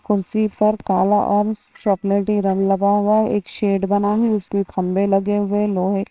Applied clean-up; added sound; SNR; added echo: neural separator model SepFormer WHAMR!.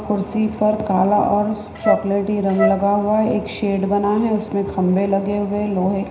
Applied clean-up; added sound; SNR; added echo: none; Wind instrument, woodwind instrument; 4 dB; reverberation time 0.9 s.